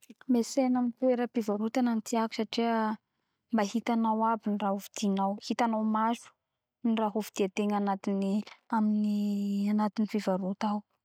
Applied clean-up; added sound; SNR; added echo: none; none; none; none.